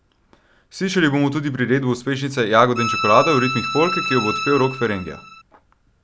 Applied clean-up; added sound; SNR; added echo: none; Bowed string instrument; 4 dB; none.